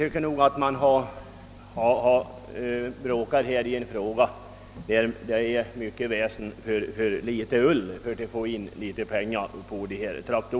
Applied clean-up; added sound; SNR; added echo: none; none; none; none.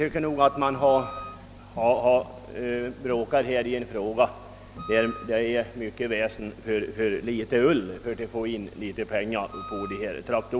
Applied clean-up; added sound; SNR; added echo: none; Wind instrument, woodwind instrument; 15 dB; none.